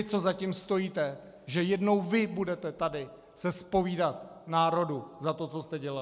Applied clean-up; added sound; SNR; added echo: none; none; none; none.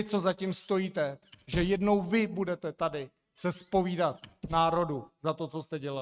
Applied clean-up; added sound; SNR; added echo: neural mask model RNNoise.